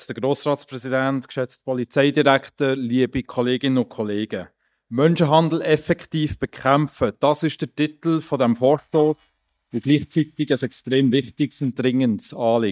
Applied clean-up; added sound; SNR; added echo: neural mask model DeepFilterNet 3.